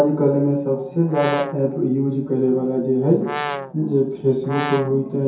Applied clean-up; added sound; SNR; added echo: none; Brass instrument; 8 dB; reverberation time 0.6 s.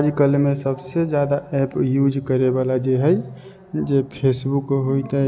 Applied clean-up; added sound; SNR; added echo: none; none; none; none.